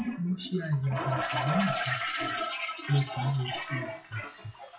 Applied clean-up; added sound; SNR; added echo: classical method WPE with log-MMSE.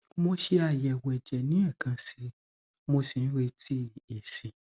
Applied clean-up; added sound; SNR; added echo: none; none; none; none.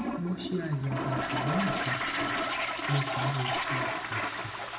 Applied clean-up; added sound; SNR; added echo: none; Toilet flush; -2 dB; reverberation time 0.6 s.